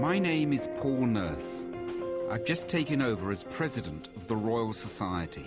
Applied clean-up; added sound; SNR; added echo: none; none; none; none.